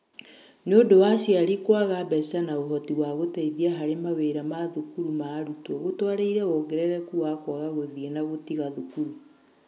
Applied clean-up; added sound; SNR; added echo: none; none; none; none.